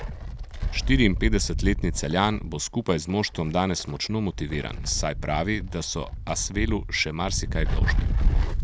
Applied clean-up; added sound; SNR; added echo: none; Wind; 0 dB; none.